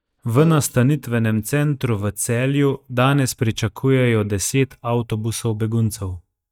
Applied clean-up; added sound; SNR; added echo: neural mask model DeepFilterNet 3.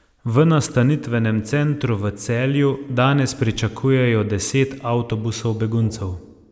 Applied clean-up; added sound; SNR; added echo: none; none; none; none.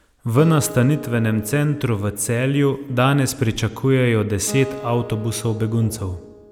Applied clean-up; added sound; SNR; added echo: none; Acoustic guitar; 18 dB; none.